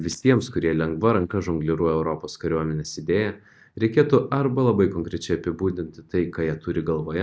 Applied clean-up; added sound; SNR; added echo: neural mask model DeepFilterNet 3.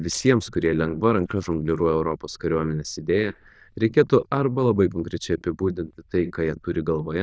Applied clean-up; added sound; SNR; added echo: neural diffusion model UNIVERSE++.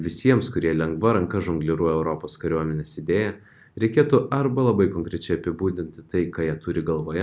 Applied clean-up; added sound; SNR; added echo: none; none; none; none.